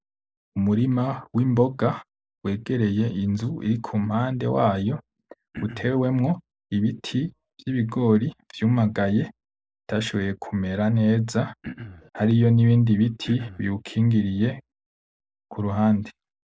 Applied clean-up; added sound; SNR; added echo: neural mask model Resemble Enhance denoiser.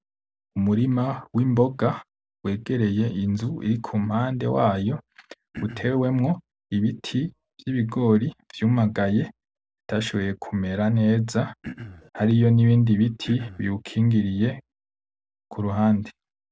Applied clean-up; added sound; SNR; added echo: none; Cough; 14 dB; none.